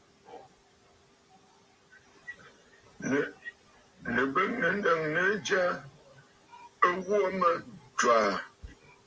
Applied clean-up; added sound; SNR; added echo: none; none; none; none.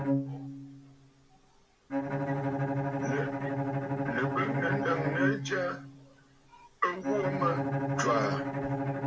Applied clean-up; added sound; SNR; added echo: none; Bowed string instrument; -3 dB; none.